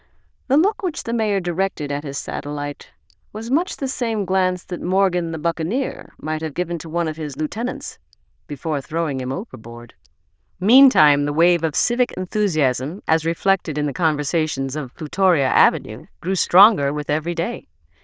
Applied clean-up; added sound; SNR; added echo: neural diffusion model UNIVERSE++.